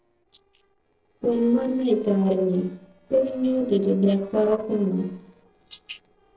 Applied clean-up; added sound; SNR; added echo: neural separator model SepFormer DNS4.